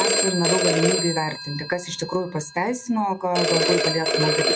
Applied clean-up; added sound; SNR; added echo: none; Telephone; -1 dB; none.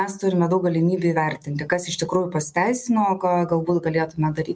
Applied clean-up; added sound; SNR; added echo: none; none; none; none.